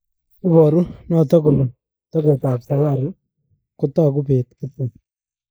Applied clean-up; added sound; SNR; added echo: neural mask model Resemble Enhance denoiser.